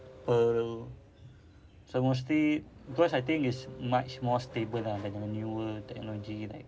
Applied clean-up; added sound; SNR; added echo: none; Race car, auto racing / Accelerating, revving, vroom; 19 dB; none.